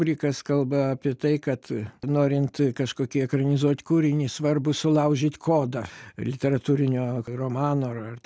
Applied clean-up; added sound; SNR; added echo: none; none; none; none.